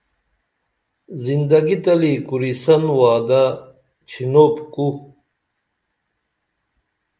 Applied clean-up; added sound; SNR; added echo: none; none; none; none.